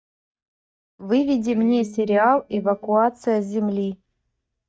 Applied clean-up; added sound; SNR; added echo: neural mask model DeepFilterNet 3.